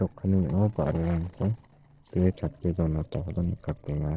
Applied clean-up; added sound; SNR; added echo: neural separator model SepFormer DNS4.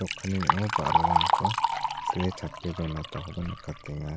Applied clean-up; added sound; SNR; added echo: none; Liquid; -4 dB; none.